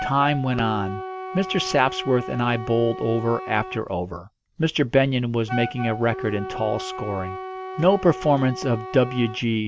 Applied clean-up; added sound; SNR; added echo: none; Wind instrument, woodwind instrument; 11 dB; none.